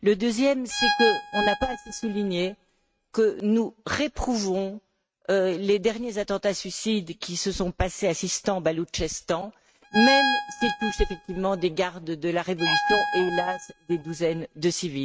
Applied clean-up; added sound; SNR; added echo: neural mask model RNNoise.